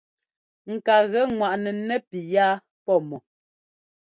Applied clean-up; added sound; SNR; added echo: none; none; none; none.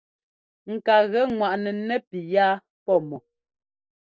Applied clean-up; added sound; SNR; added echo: neural separator model SepFormer DNS4.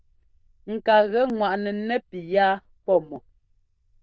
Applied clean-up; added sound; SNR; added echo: neural diffusion model UNIVERSE++.